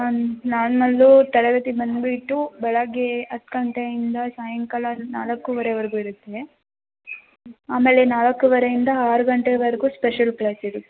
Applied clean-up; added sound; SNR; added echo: none; none; none; none.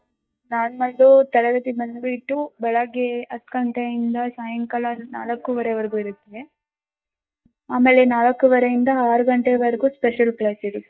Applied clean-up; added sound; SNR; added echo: neural mask model DeepFilterNet 3.